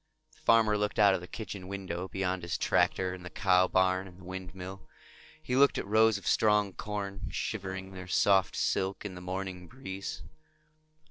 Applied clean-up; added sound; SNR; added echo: neural separator model SepFormer DNS4.